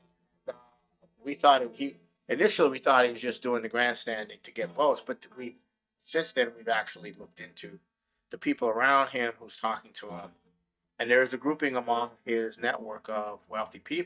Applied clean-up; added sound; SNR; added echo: neural mask model DeepFilterNet 3.